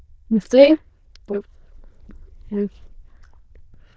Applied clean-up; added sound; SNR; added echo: neural diffusion model UNIVERSE++.